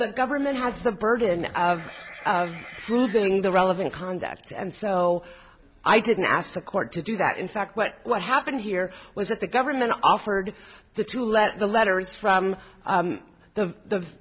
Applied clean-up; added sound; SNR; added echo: none; Livestock, farm animals, working animals; 17 dB; none.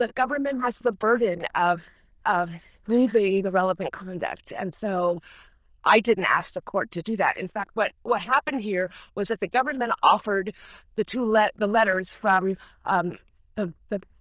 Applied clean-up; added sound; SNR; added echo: neural diffusion model UNIVERSE++.